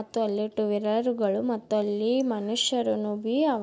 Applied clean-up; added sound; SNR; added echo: none; none; none; none.